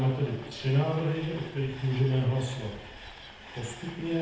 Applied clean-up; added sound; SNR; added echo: none; Train; 16 dB; reverberation time 0.8 s.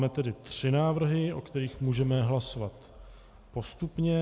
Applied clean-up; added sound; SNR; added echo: none; none; none; none.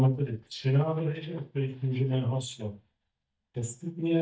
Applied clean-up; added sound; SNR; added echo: neural mask model DeepFilterNet 3.